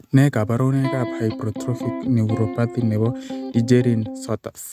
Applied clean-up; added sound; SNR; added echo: neural mask model RNNoise.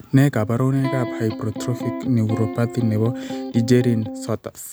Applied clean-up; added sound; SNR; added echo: none; Electric guitar; 9 dB; none.